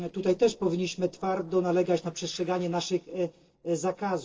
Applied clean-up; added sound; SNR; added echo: neural separator model SepFormer DNS4.